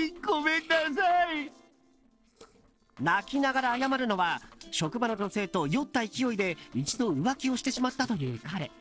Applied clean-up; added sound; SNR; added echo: neural separator model SepFormer DNS4.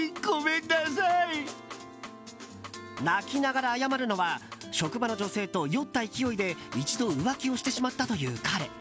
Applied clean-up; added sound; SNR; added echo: none; none; none; none.